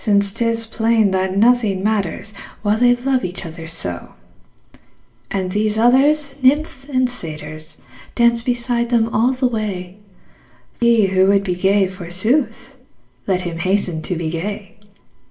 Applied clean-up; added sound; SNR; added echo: none; none; none; reverberation time 0.5 s.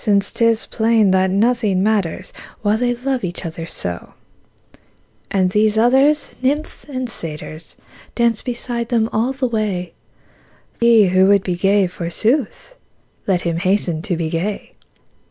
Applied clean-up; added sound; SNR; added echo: none; none; none; none.